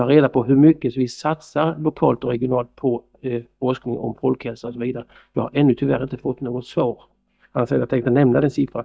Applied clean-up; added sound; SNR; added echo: neural mask model DeepFilterNet 3.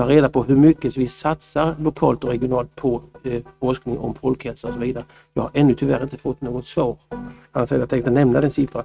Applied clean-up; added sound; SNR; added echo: neural mask model RNNoise.